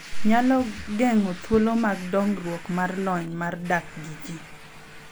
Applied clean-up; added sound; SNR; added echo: none; Domestic sounds, home sounds; 19 dB; none.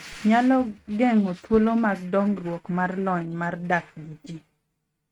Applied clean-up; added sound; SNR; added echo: neural mask model RNNoise.